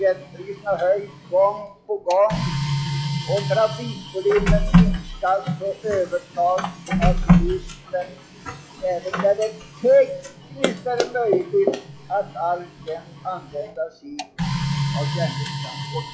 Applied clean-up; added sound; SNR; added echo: classical method log-MMSE.